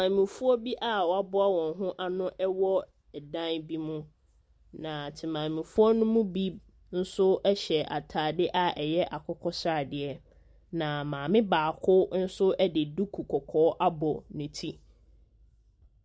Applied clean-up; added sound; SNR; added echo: none; none; none; none.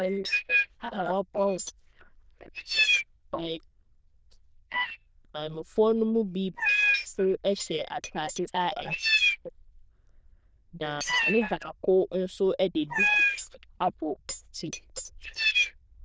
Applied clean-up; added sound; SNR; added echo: neural diffusion model UNIVERSE++.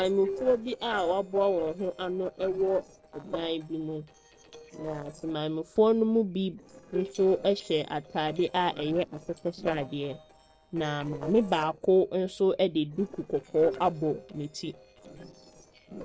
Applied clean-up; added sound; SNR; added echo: neural separator model SepFormer DNS4.